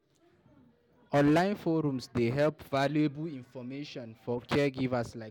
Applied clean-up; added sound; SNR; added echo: none; none; none; none.